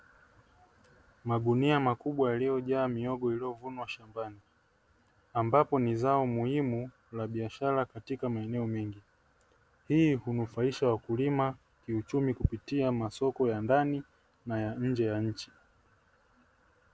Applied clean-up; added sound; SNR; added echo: none; none; none; none.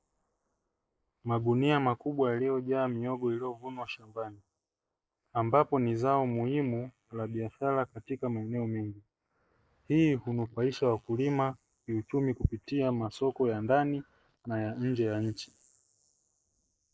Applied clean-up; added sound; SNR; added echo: neural mask model Resemble Enhance denoiser.